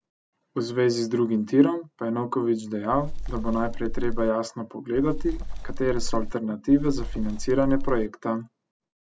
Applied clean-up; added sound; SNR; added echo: none; Wind; 1 dB; none.